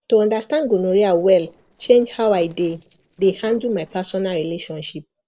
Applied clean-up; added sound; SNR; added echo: neural separator model SepFormer DNS4.